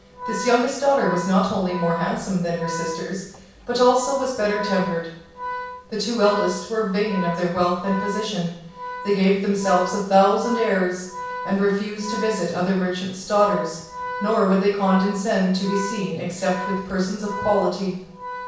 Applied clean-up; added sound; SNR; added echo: none; Organ; 11 dB; reverberation time 0.7 s.